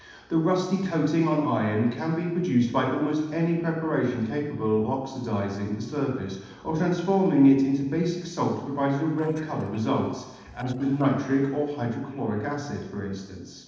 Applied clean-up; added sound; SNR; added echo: neural separator model SepFormer DNS4.